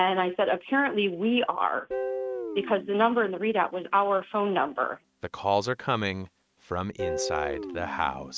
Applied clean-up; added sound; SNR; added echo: neural mask model RNNoise.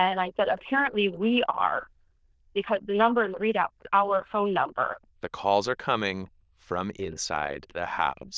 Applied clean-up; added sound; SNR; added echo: neural diffusion model UNIVERSE++.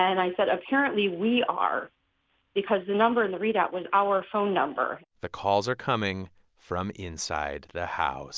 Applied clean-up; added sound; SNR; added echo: none; none; none; none.